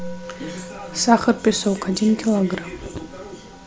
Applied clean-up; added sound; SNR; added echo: none; Musical instrument; 17 dB; none.